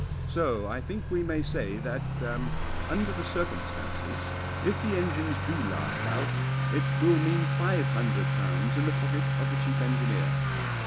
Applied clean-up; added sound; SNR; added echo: none; Accelerating, revving, vroom / Motor vehicle (road); -4 dB; none.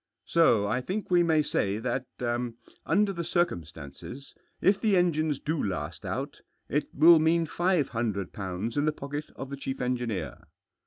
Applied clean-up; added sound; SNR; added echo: none; none; none; none.